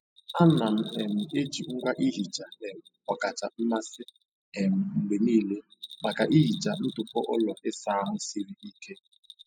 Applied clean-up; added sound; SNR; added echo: classical method spectral subtraction.